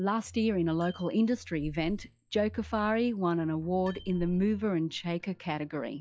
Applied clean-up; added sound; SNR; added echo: classical method log-MMSE.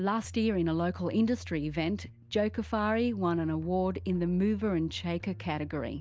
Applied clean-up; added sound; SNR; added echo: none; none; none; none.